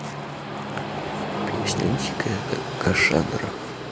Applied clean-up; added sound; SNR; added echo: none; Train; 2 dB; none.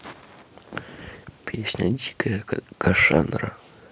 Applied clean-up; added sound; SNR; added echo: none; none; none; none.